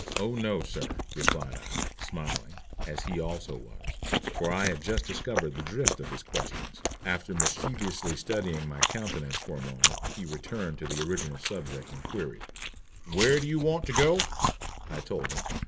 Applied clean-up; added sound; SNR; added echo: neural mask model Resemble Enhance denoiser.